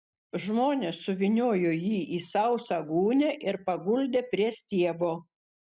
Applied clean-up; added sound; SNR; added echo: none; none; none; none.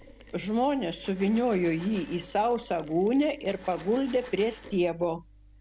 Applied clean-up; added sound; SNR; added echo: none; Gunshot, gunfire + Mechanisms; 20 dB; none.